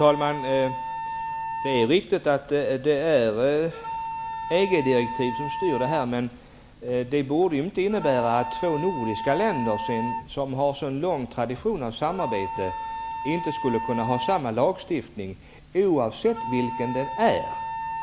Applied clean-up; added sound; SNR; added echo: none; Wind instrument, woodwind instrument; 8 dB; none.